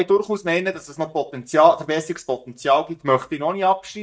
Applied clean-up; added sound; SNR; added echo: neural mask model DeepFilterNet 3.